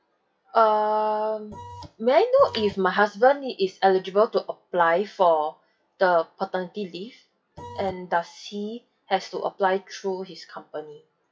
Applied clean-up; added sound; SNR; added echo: classical method WPE with log-MMSE.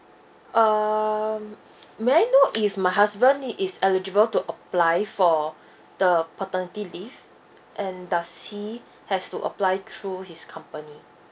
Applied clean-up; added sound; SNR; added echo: none; none; none; none.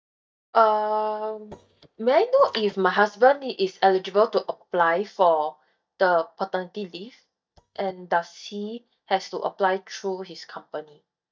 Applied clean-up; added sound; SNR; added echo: neural mask model DeepFilterNet 3.